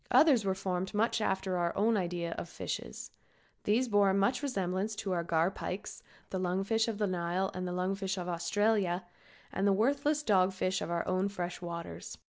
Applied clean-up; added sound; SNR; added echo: none; none; none; none.